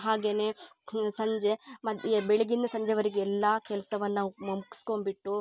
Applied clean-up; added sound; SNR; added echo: none; none; none; none.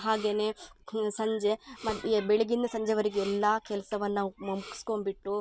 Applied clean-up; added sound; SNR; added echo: none; Respiratory sounds; 20 dB; none.